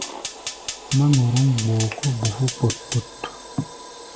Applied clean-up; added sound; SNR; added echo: none; Fire; 10 dB; none.